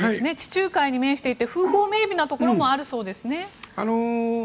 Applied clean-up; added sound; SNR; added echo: neural mask model Resemble Enhance denoiser.